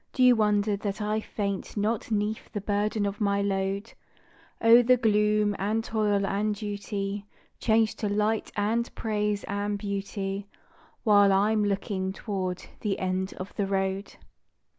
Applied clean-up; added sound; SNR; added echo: none; none; none; none.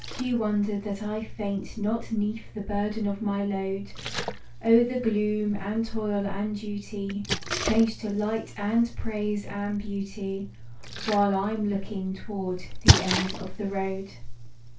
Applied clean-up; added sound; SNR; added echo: none; Splash, splatter; 6 dB; reverberation time 0.2 s.